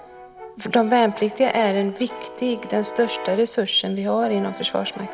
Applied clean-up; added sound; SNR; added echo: none; Brass instrument; 14 dB; none.